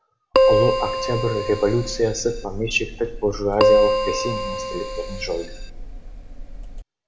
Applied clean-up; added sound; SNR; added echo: none; Keyboard (musical); -3 dB; reverberation time 1.0 s.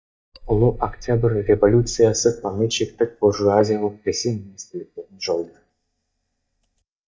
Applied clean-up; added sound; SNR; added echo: neural mask model DeepFilterNet 3.